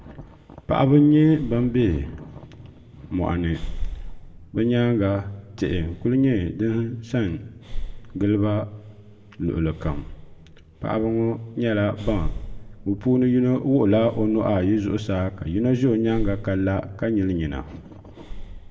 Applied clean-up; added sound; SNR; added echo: none; Breathing; 12 dB; reverberation time 0.8 s.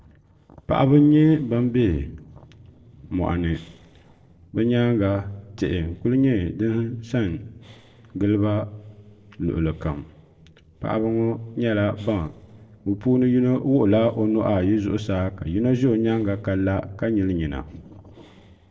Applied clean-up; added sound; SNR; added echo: neural separator model SepFormer DNS4.